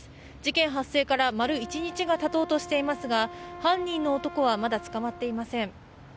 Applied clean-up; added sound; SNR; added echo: none; Wind instrument, woodwind instrument; 16 dB; none.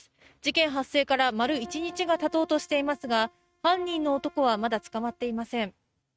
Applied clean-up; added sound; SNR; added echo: neural mask model RNNoise.